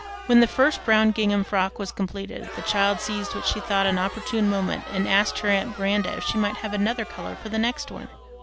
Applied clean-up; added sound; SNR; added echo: none; Crowd; 13 dB; none.